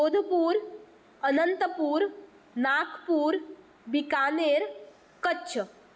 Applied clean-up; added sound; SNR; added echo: none; none; none; none.